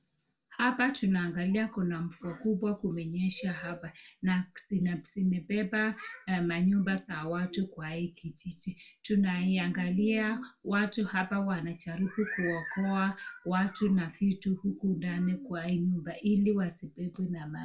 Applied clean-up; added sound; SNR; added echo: none; none; none; reverberation time 0.2 s.